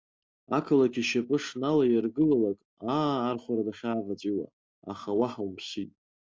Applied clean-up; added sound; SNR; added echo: none; none; none; none.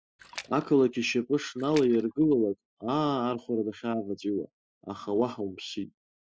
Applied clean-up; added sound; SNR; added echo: classical method spectral subtraction.